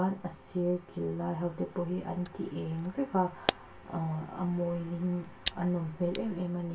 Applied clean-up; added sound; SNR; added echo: none; Camera; 8 dB; reverberation time 0.2 s.